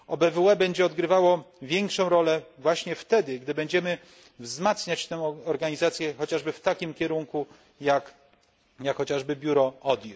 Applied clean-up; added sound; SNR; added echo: none; none; none; none.